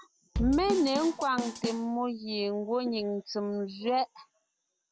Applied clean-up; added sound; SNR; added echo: none; Drum kit; 6 dB; none.